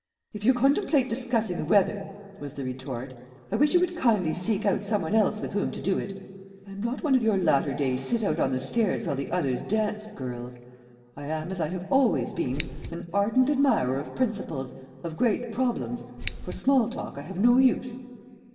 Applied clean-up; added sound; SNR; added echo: none; Scissors; 4 dB; reverberation time 2.2 s.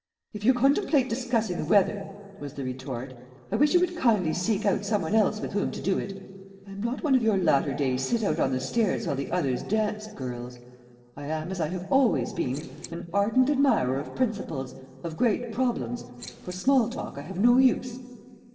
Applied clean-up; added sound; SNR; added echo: neural separator model SepFormer DNS4.